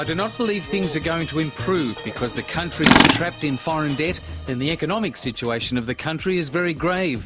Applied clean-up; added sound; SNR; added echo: none; Tools; -1 dB; none.